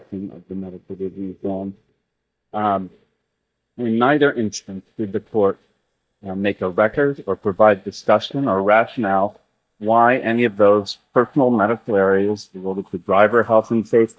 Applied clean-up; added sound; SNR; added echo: neural mask model DeepFilterNet 3.